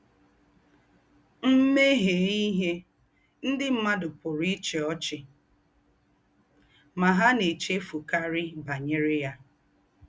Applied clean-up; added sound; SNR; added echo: none; none; none; none.